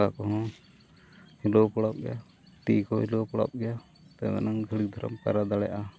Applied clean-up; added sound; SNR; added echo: none; none; none; none.